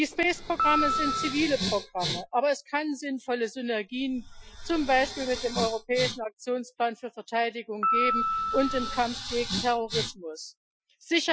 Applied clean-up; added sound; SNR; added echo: classical method Wiener filter.